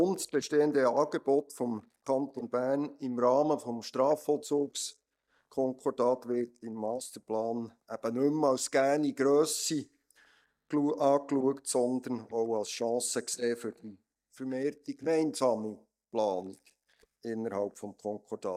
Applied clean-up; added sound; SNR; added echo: neural mask model DeepFilterNet 3.